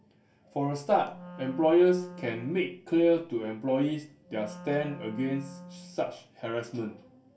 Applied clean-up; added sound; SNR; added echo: none; Wind instrument, woodwind instrument; 16 dB; reverberation time 0.2 s.